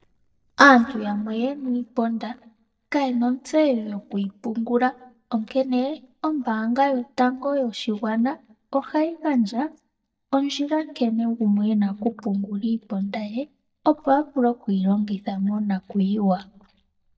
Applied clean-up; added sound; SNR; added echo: neural mask model DeepFilterNet 3.